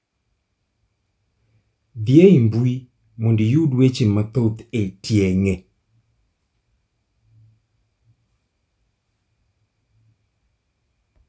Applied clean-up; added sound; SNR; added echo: none; none; none; none.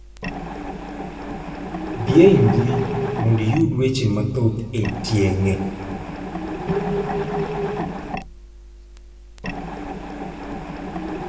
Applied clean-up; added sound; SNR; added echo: none; Mechanisms; 5 dB; reverberation time 1.5 s.